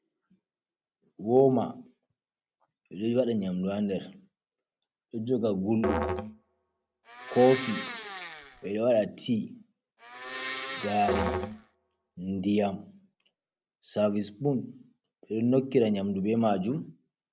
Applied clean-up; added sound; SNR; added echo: none; Domestic sounds, home sounds + Musical instrument; 6 dB; none.